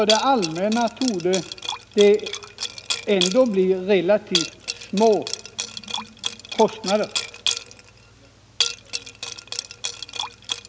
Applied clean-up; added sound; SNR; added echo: none; Liquid; 7 dB; none.